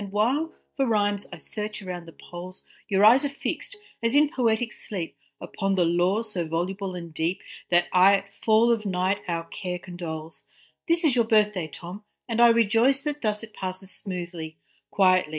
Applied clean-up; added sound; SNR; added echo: neural mask model DeepFilterNet 3.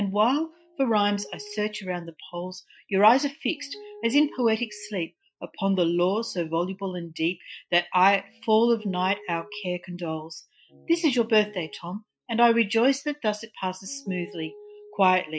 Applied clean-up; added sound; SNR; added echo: classical method Wiener filter.